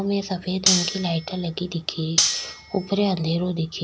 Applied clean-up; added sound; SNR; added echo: none; Cutlery, silverware; 1 dB; none.